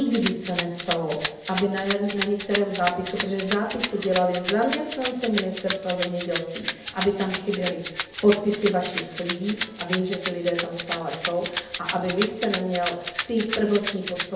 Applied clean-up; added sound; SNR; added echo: none; Rattle (instrument); -1 dB; reverberation time 0.8 s.